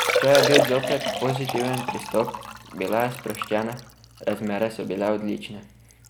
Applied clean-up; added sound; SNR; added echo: none; Liquid; 3 dB; none.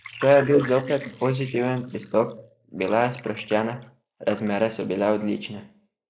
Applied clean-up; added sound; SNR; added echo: neural mask model Resemble Enhance denoiser.